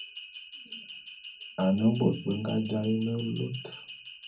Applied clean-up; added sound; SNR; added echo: none; Bell; 11 dB; reverberation time 0.4 s.